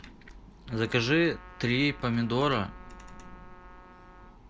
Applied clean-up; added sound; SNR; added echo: none; Thunder / Rain + Trumpet; 18 dB; none.